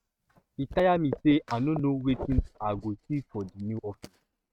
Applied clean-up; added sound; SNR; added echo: neural mask model RNNoise.